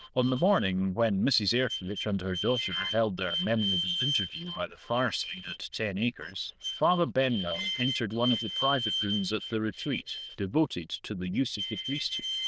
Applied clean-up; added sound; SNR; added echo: neural diffusion model UNIVERSE++.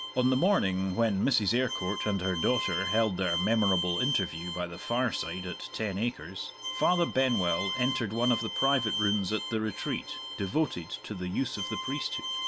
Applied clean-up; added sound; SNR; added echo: none; Bowed string instrument; 6 dB; none.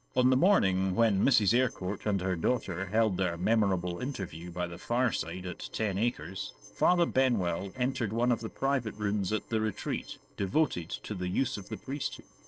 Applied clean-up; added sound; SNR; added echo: neural separator model SepFormer DNS4.